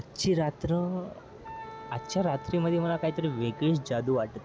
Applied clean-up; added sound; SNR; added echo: none; Wind instrument, woodwind instrument; 16 dB; none.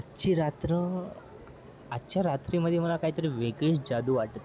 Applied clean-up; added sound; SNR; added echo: none; none; none; none.